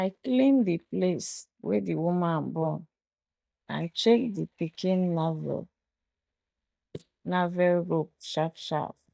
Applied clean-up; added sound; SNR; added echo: neural mask model DeepFilterNet 3.